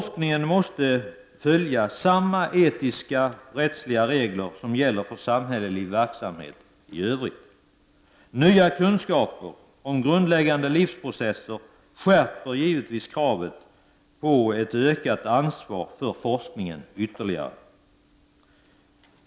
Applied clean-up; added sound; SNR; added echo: none; none; none; none.